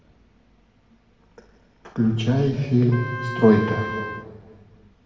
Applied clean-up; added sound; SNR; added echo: none; Wind instrument, woodwind instrument; 10 dB; reverberation time 1.8 s.